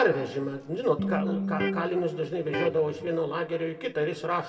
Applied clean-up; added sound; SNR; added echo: none; Electric guitar; 3 dB; reverberation time 1.3 s.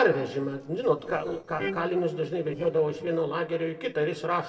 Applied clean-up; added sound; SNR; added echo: neural separator model SepFormer DNS4.